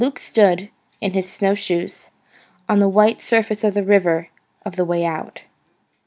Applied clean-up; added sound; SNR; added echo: none; none; none; none.